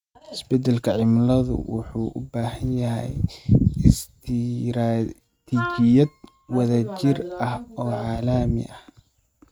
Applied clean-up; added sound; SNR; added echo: neural mask model RNNoise.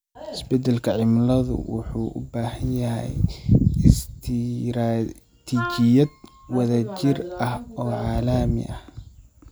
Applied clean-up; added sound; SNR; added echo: none; Wind instrument, woodwind instrument; 11 dB; none.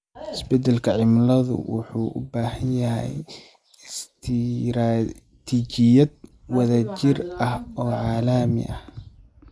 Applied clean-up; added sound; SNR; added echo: neural mask model Resemble Enhance denoiser.